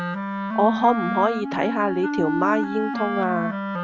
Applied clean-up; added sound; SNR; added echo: none; Wind instrument, woodwind instrument; 3 dB; none.